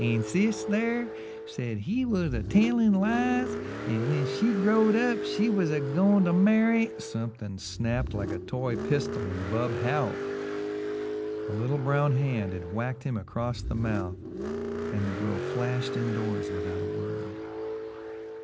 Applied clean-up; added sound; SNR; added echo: none; Car; 6 dB; none.